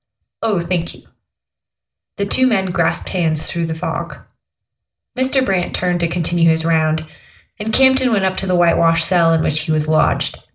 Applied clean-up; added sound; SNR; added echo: neural separator model SepFormer DNS4.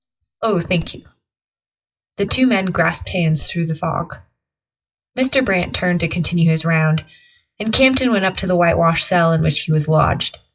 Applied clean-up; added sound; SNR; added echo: classical method WPE with log-MMSE.